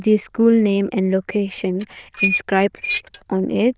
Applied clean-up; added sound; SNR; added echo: neural diffusion model UNIVERSE++.